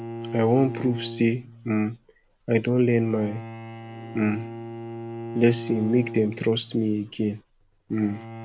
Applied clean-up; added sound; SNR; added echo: none; Bowed string instrument; 12 dB; none.